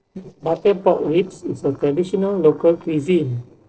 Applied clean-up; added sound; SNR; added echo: neural separator model SepFormer DNS4.